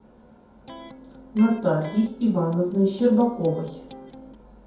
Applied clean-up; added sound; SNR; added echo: none; Electric guitar; 20 dB; reverberation time 0.6 s.